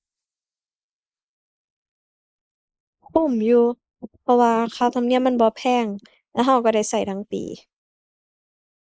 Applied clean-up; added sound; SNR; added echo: neural mask model Resemble Enhance denoiser.